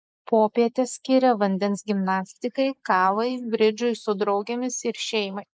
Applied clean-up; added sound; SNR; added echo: neural mask model Resemble Enhance denoiser.